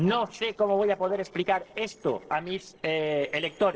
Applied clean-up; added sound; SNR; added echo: neural separator model SepFormer DNS4.